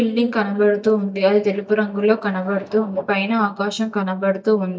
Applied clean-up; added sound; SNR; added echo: neural mask model DeepFilterNet 3.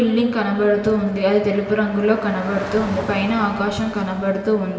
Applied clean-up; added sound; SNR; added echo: none; Traffic noise, roadway noise / Car; 15 dB; reverberation time 2.6 s.